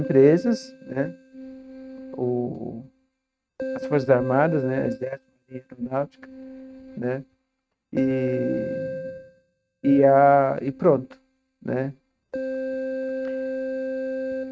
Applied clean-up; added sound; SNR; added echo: neural mask model RNNoise.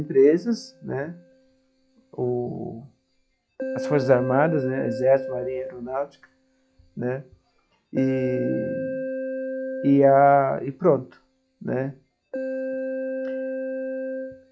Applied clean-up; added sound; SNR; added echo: classical method log-MMSE.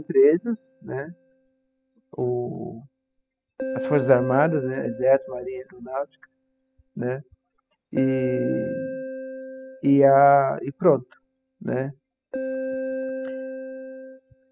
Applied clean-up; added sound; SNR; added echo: classical method spectral subtraction.